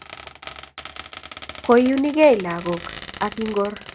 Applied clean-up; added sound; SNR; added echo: none; Squeak; 16 dB; none.